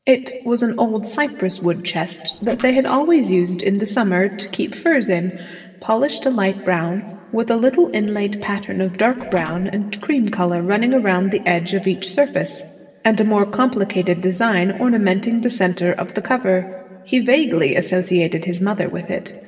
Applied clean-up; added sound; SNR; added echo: neural separator model SepFormer DNS4.